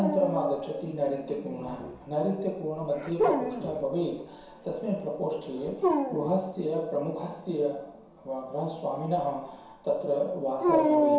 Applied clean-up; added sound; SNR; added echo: none; Dog; 2 dB; reverberation time 0.7 s.